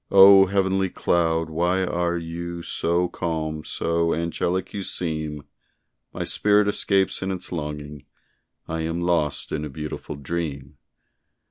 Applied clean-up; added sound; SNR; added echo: none; none; none; none.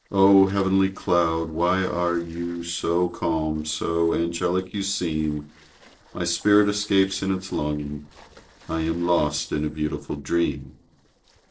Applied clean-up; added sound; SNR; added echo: neural separator model SepFormer DNS4.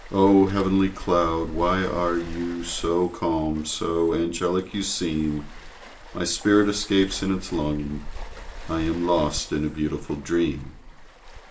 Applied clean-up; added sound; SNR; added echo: none; Waves, surf; 14 dB; reverberation time 0.4 s.